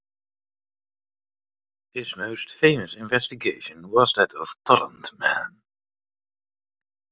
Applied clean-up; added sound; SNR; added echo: none; none; none; none.